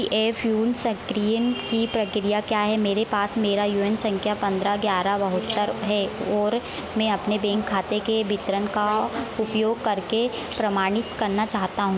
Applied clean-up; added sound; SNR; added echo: none; none; none; none.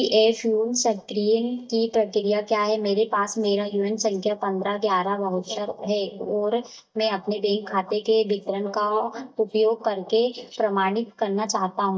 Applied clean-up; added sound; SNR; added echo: neural mask model DeepFilterNet 3.